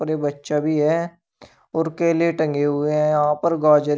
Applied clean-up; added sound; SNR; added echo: none; none; none; none.